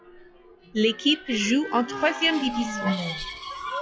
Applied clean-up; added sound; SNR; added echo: classical method log-MMSE.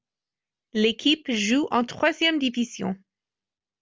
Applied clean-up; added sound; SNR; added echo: none; none; none; none.